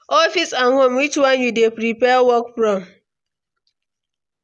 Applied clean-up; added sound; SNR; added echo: none; none; none; none.